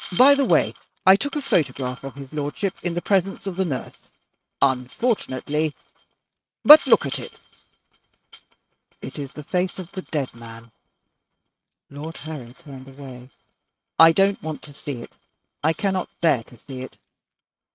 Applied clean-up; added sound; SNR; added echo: neural mask model RNNoise.